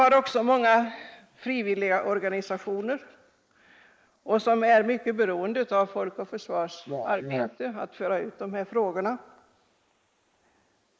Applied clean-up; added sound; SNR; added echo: neural mask model Resemble Enhance denoiser.